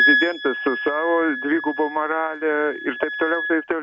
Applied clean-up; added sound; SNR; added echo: none; Wind instrument, woodwind instrument; 3 dB; none.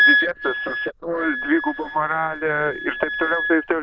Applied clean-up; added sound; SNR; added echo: neural diffusion model UNIVERSE++.